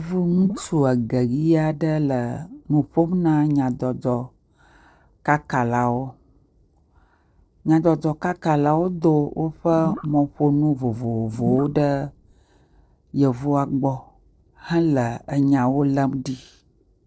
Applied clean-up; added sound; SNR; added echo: neural separator model SepFormer DNS4.